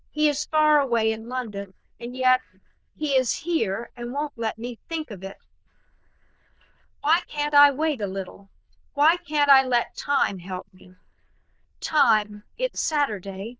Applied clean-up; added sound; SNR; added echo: neural diffusion model UNIVERSE++.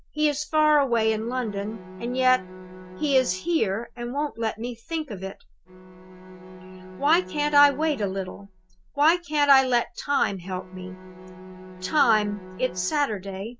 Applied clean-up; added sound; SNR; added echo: none; Bowed string instrument; 17 dB; none.